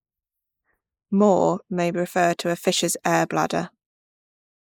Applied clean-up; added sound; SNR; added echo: neural mask model Resemble Enhance denoiser.